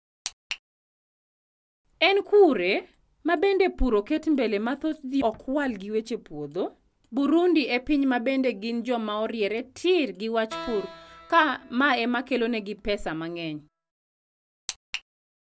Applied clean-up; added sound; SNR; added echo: none; Keyboard (musical); 18 dB; none.